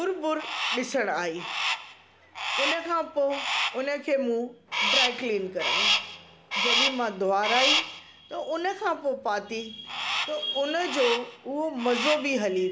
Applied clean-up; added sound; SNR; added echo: none; Crow; 1 dB; none.